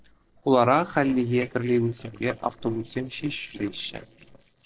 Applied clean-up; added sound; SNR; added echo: neural separator model SepFormer DNS4.